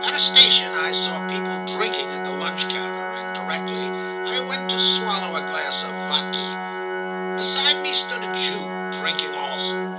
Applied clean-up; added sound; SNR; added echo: none; Organ; 3 dB; reverberation time 0.4 s.